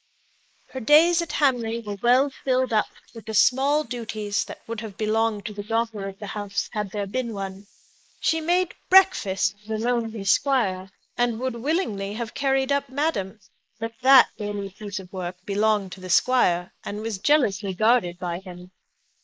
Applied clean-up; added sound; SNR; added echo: neural mask model Resemble Enhance denoiser.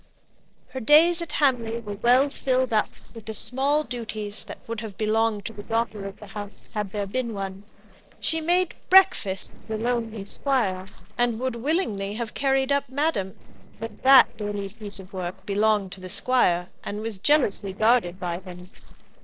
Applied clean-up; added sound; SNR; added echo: neural separator model SepFormer DNS4.